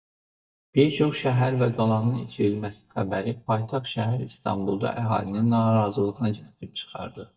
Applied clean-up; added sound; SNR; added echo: neural mask model DeepFilterNet 3.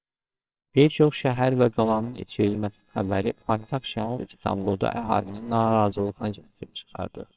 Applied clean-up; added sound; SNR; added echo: neural separator model SepFormer WHAMR!.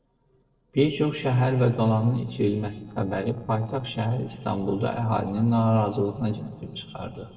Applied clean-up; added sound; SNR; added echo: neural separator model SepFormer DNS4.